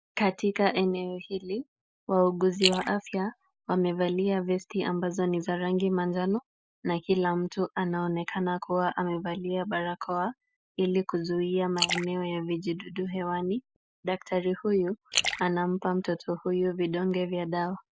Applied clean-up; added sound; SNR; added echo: neural mask model Resemble Enhance denoiser.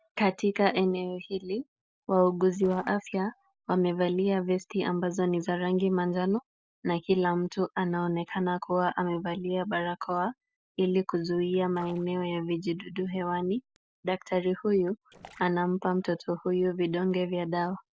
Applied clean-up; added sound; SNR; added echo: neural separator model SepFormer DNS4.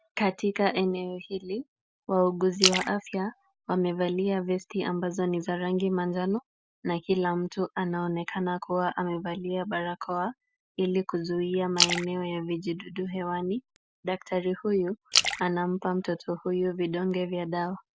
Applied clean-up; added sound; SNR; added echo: none; Splash, splatter; 3 dB; none.